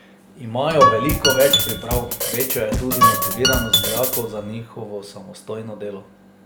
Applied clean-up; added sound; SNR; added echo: none; Guitar + Drum kit; -4 dB; none.